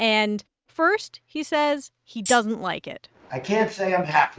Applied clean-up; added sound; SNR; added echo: neural mask model RNNoise.